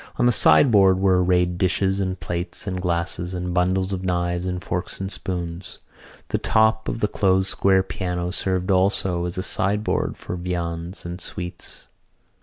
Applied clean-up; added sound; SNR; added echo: none; none; none; none.